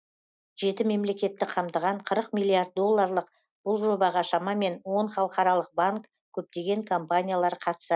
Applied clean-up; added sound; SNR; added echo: none; none; none; none.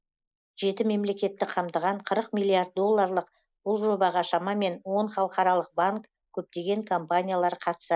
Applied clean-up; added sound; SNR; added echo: neural mask model Resemble Enhance denoiser.